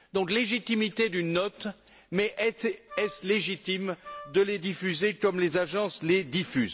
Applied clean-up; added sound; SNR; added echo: none; Wind instrument, woodwind instrument; 17 dB; none.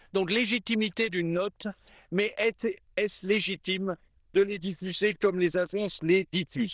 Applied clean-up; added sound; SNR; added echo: neural diffusion model UNIVERSE++.